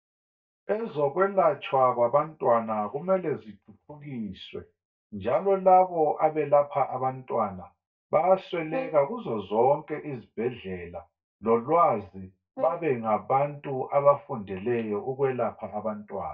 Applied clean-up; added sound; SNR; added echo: neural mask model DeepFilterNet 3.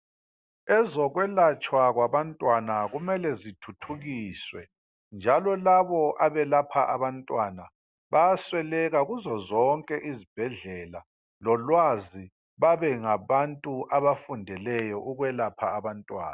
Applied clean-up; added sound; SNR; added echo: none; none; none; none.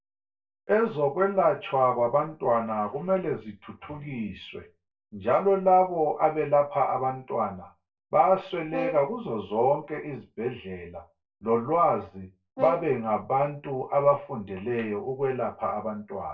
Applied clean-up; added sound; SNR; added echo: neural separator model SepFormer DNS4.